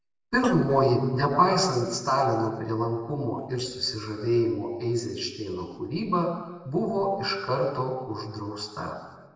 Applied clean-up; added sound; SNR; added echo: neural separator model SepFormer DNS4.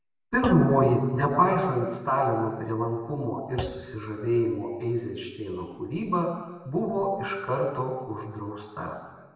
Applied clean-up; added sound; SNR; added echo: none; Thump, thud; 16 dB; reverberation time 1.2 s.